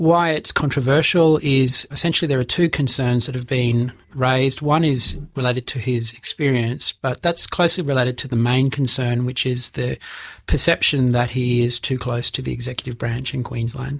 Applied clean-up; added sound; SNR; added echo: neural mask model DeepFilterNet 3.